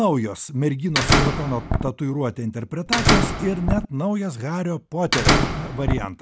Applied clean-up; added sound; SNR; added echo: none; Slam; -4 dB; none.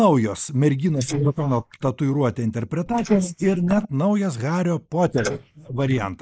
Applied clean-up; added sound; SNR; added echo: neural mask model Resemble Enhance denoiser.